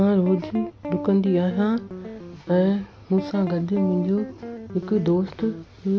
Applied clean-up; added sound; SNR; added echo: none; Guitar; 12 dB; none.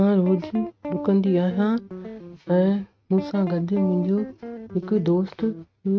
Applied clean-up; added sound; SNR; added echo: neural mask model RNNoise.